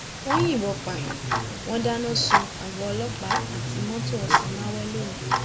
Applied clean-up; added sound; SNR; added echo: none; Tick-tock; -3 dB; none.